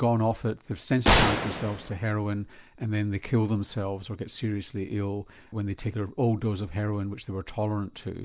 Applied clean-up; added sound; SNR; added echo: none; Gunshot, gunfire; 0 dB; none.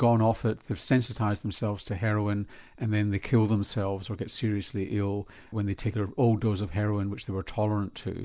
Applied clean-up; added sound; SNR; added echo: none; none; none; none.